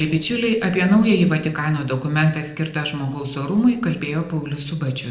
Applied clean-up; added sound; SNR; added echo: neural separator model SepFormer DNS4.